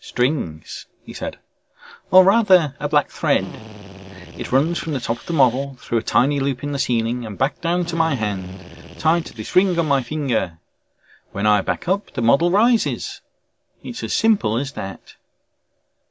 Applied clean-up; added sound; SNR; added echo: none; Drill; 17 dB; none.